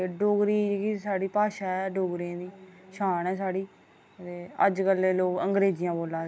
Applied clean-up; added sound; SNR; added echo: none; none; none; none.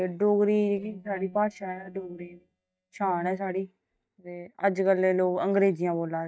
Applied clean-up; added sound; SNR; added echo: neural mask model DeepFilterNet 3.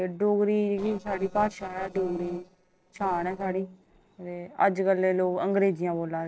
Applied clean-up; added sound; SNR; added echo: neural separator model SepFormer DNS4.